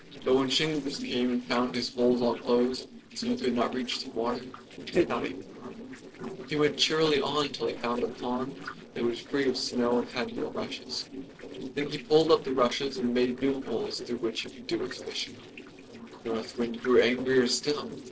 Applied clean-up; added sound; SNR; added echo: neural separator model SepFormer DNS4.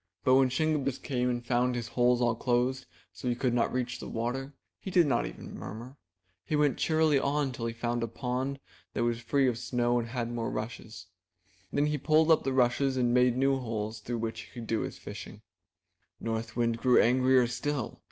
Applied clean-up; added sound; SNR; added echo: none; none; none; none.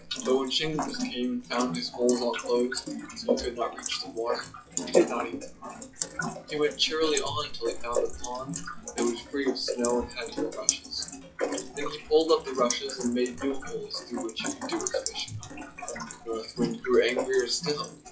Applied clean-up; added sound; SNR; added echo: classical method WPE with log-MMSE.